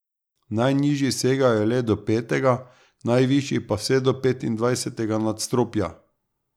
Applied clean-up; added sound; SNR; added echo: none; none; none; none.